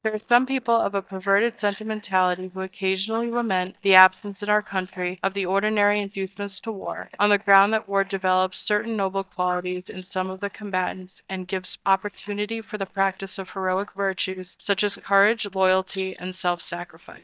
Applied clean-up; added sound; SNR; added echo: neural mask model DeepFilterNet 3.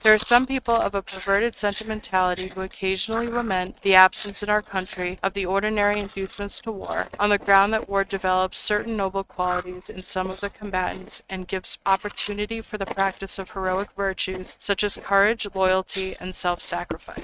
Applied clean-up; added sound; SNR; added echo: neural mask model RNNoise.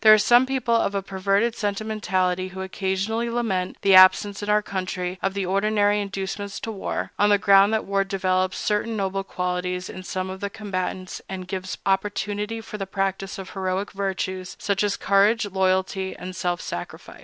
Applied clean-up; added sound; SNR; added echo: none; none; none; none.